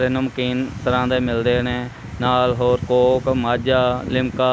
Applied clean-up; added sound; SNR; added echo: none; none; none; none.